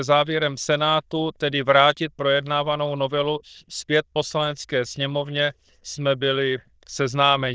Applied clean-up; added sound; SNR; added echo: neural diffusion model UNIVERSE++.